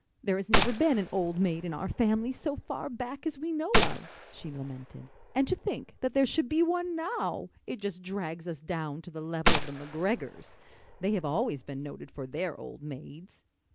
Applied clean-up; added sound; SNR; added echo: none; Gunshot, gunfire; 0 dB; none.